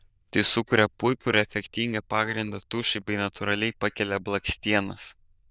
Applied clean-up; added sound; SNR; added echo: neural diffusion model UNIVERSE++.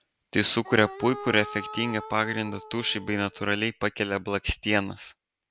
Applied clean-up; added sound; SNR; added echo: none; Wind instrument, woodwind instrument; 13 dB; none.